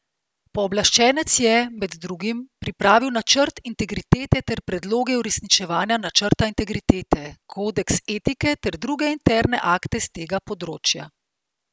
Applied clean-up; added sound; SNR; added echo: none; none; none; none.